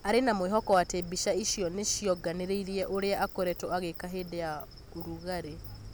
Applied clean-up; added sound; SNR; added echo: none; Insect; 19 dB; none.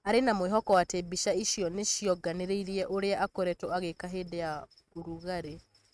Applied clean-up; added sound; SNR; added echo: neural mask model RNNoise.